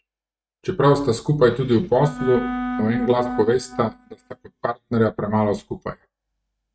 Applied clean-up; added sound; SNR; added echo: neural mask model RNNoise.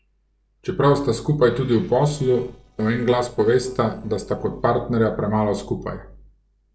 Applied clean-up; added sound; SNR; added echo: neural separator model SepFormer DNS4.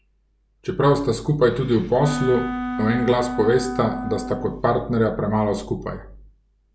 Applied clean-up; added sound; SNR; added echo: none; Wind instrument, woodwind instrument; 7 dB; none.